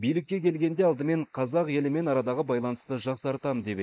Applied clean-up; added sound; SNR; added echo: neural mask model Resemble Enhance denoiser.